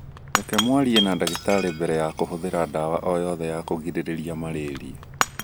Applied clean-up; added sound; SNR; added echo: none; Shatter / Crushing; 6 dB; none.